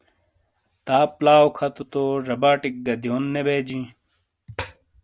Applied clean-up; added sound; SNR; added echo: none; none; none; none.